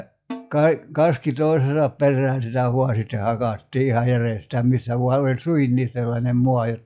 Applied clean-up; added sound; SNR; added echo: classical method log-MMSE.